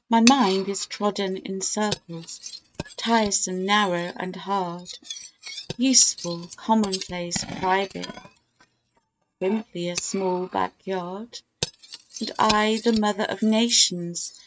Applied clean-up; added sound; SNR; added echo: neural mask model RNNoise.